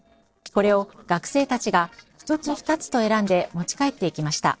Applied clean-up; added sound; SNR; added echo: neural separator model SepFormer DNS4.